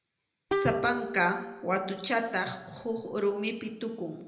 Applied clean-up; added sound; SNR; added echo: none; Plucked string instrument; 6 dB; reverberation time 0.8 s.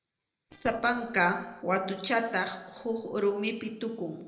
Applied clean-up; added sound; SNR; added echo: neural separator model SepFormer DNS4.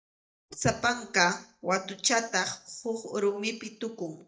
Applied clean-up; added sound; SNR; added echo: neural mask model DeepFilterNet 3.